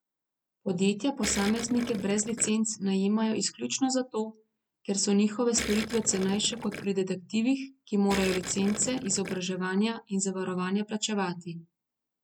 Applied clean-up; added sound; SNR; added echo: none; Gurgling; 11 dB; none.